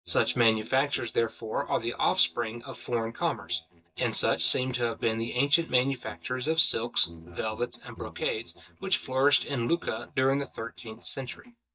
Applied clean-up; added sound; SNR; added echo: neural mask model DeepFilterNet 3.